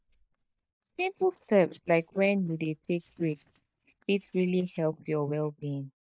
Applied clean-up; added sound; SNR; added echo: neural mask model DeepFilterNet 3.